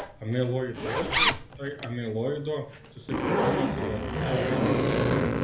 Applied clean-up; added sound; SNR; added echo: none; Zipper (clothing); -4 dB; reverberation time 0.7 s.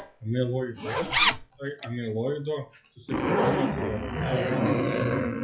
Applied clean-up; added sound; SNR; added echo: classical method WPE with log-MMSE.